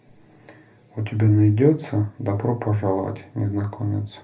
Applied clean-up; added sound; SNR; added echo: none; none; none; reverberation time 0.3 s.